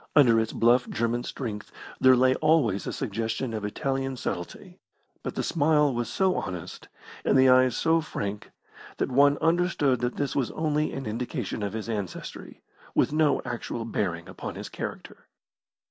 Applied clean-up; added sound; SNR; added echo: none; none; none; none.